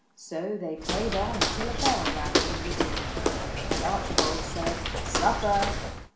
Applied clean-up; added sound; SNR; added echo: none; Walk, footsteps; -2 dB; none.